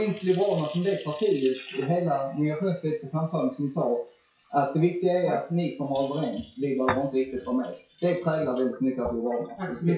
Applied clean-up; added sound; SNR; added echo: classical method WPE with log-MMSE.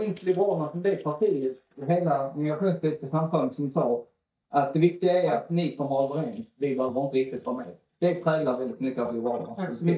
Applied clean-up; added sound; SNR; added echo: neural mask model DeepFilterNet 3.